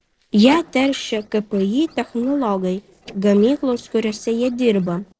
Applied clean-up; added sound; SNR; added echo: neural separator model SepFormer DNS4.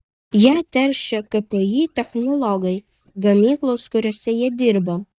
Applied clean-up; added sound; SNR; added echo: neural mask model DeepFilterNet 3.